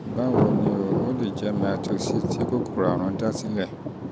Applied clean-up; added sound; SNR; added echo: none; Thunder; -1 dB; none.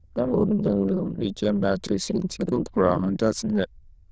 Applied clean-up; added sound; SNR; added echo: neural diffusion model UNIVERSE++.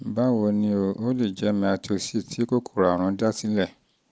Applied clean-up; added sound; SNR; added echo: none; none; none; none.